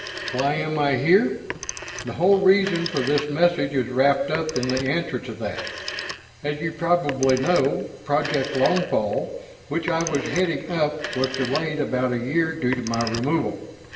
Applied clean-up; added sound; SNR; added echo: none; Telephone; 12 dB; reverberation time 0.9 s.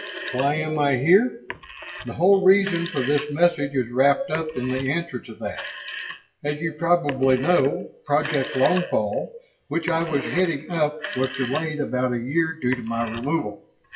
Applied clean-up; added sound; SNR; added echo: classical method WPE with log-MMSE.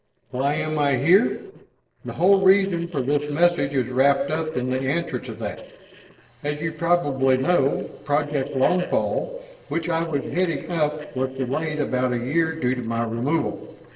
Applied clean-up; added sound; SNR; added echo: neural separator model SepFormer DNS4.